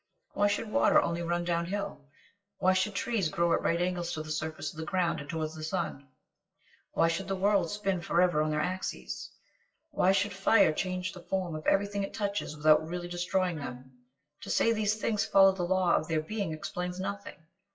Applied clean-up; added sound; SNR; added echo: classical method WPE with log-MMSE.